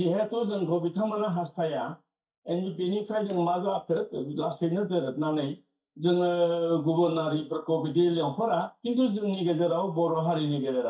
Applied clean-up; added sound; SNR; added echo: neural mask model DeepFilterNet 3.